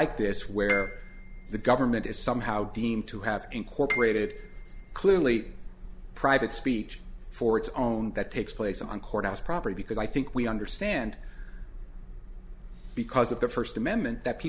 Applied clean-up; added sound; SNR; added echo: none; Piano; 9 dB; none.